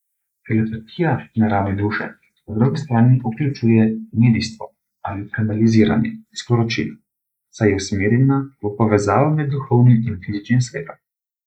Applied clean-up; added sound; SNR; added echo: neural mask model Resemble Enhance denoiser.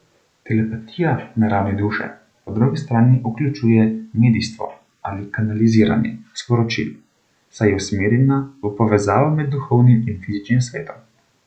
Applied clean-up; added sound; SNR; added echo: none; none; none; none.